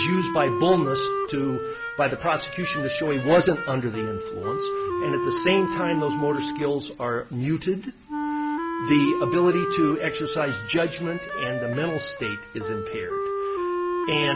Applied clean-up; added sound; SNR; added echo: none; Wind instrument, woodwind instrument; 3 dB; none.